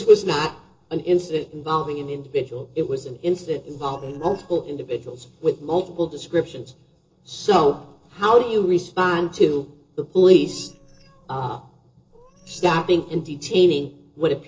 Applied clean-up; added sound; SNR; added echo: neural separator model SepFormer DNS4.